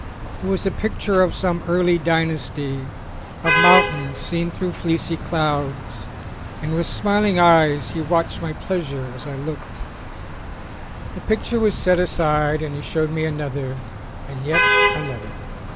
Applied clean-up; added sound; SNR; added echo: none; Traffic noise, roadway noise / Vehicle horn, car horn, honking; 4 dB; none.